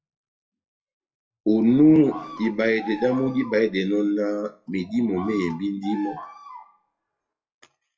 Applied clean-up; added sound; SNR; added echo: classical method WPE with log-MMSE.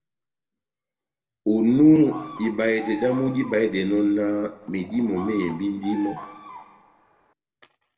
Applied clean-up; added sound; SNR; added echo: none; Bird vocalization, bird call, bird song; 17 dB; reverberation time 1.1 s.